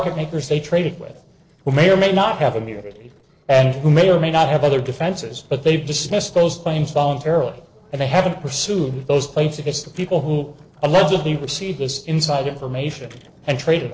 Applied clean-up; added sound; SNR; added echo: neural separator model SepFormer DNS4.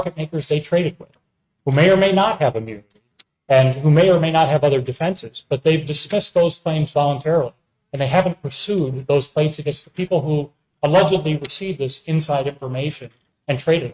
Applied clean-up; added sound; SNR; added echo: neural mask model RNNoise.